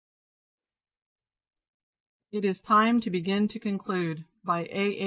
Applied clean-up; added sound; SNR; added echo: neural mask model DeepFilterNet 3.